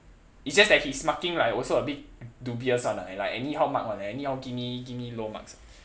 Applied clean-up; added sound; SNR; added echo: none; none; none; none.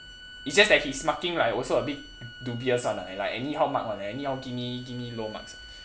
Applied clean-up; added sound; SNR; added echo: none; Bowed string instrument; 19 dB; none.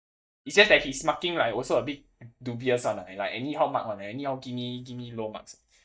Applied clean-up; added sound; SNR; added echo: neural mask model DeepFilterNet 3.